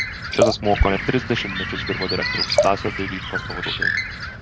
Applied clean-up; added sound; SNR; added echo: none; Liquid + Bird; -1 dB; none.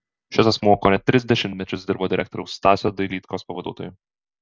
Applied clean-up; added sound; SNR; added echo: none; none; none; none.